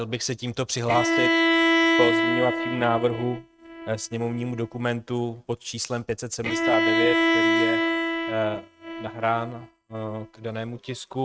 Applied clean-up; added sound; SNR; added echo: neural mask model RNNoise.